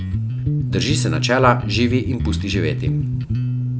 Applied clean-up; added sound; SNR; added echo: none; Bass guitar; -1 dB; none.